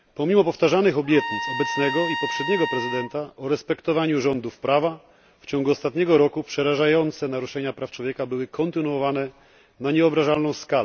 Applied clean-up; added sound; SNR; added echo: none; Trumpet; 6 dB; none.